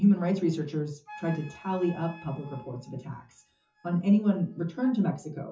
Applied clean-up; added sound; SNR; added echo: classical method WPE with log-MMSE.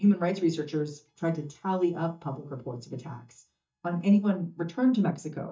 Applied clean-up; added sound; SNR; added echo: neural mask model DeepFilterNet 3.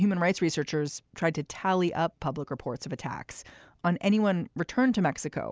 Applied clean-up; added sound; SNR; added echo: none; none; none; none.